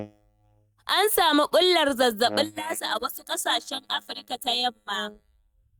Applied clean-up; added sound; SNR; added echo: neural mask model DeepFilterNet 3.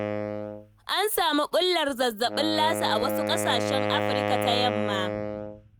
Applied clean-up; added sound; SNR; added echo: none; Wind instrument, woodwind instrument; 2 dB; none.